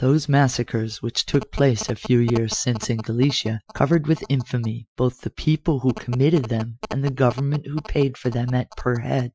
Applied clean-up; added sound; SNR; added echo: classical method Wiener filter.